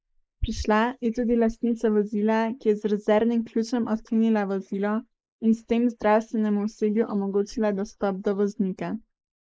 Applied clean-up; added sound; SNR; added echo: neural mask model Resemble Enhance denoiser.